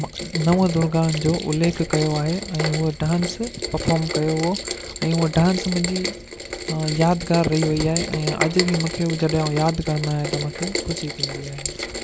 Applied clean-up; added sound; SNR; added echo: none; Rain; 7 dB; none.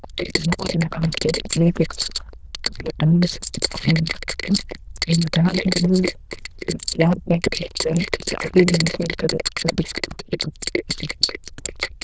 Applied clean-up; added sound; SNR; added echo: neural diffusion model UNIVERSE++.